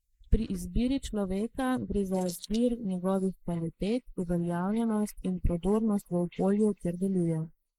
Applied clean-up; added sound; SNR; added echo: neural mask model Resemble Enhance denoiser.